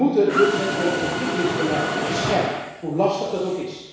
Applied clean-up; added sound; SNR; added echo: none; Mechanisms; 3 dB; reverberation time 1.1 s.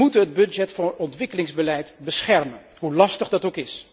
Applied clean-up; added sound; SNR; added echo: none; none; none; none.